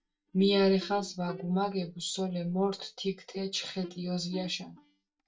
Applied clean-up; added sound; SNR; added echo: neural mask model DeepFilterNet 3.